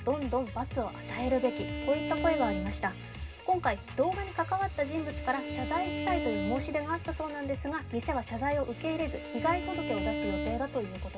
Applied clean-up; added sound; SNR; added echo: none; Bowed string instrument; 7 dB; reverberation time 0.2 s.